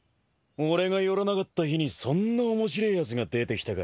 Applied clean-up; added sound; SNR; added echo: none; none; none; none.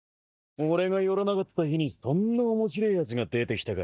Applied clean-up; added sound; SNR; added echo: neural mask model DeepFilterNet 3.